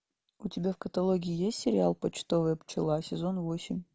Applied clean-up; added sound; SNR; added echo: none; none; none; none.